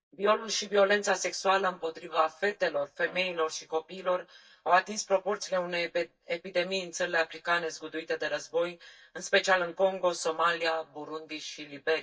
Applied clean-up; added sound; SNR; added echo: neural mask model DeepFilterNet 3.